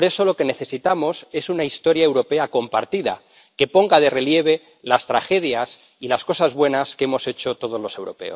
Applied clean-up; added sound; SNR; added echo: none; none; none; none.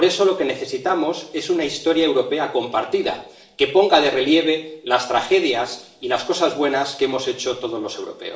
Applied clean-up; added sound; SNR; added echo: none; none; none; reverberation time 0.6 s.